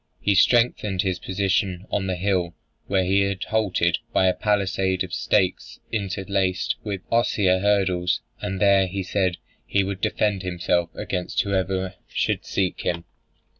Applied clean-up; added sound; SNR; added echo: none; none; none; none.